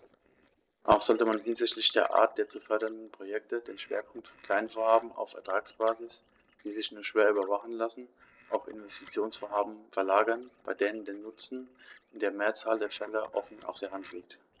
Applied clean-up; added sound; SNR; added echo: neural separator model SepFormer DNS4.